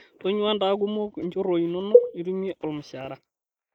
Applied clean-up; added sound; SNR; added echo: neural mask model Resemble Enhance denoiser.